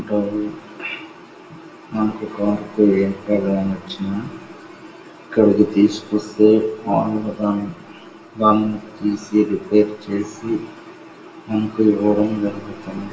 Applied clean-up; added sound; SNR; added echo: none; none; none; reverberation time 1.3 s.